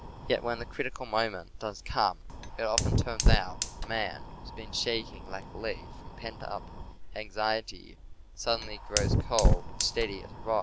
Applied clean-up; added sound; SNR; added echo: none; Fire; -2 dB; none.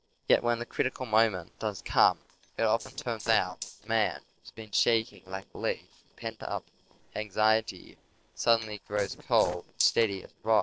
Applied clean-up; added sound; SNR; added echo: neural separator model SepFormer DNS4.